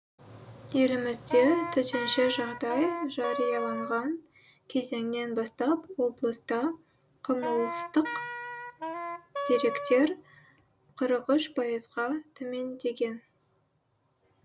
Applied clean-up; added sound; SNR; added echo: none; Wind instrument, woodwind instrument; 6 dB; none.